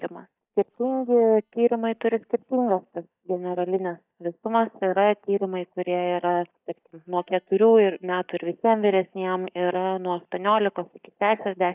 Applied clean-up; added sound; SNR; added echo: neural mask model DeepFilterNet 3.